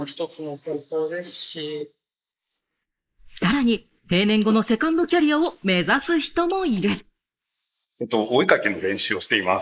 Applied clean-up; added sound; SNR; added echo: neural mask model Resemble Enhance denoiser.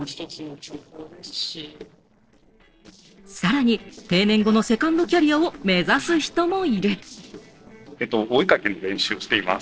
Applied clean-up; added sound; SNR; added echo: neural separator model SepFormer DNS4.